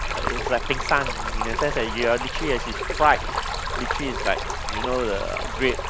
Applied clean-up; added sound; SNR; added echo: none; Stream; 1 dB; none.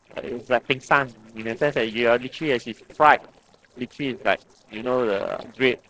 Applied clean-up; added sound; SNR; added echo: neural separator model SepFormer DNS4.